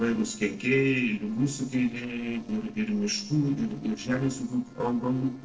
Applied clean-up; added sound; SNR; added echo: neural separator model SepFormer DNS4.